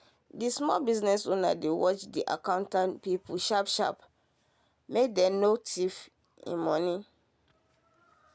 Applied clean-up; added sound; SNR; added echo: none; none; none; none.